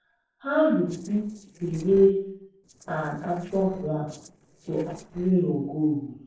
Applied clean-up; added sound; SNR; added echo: neural separator model SepFormer DNS4.